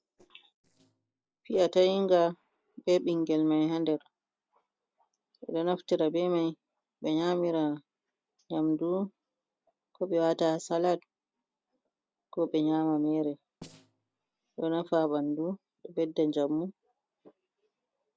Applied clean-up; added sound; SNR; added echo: neural separator model SepFormer DNS4.